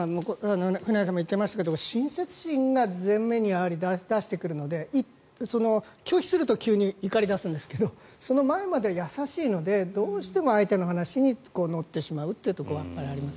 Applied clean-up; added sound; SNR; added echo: none; none; none; none.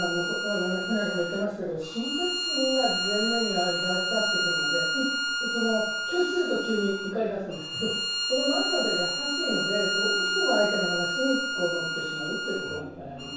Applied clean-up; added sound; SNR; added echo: none; Bowed string instrument; 0 dB; reverberation time 0.7 s.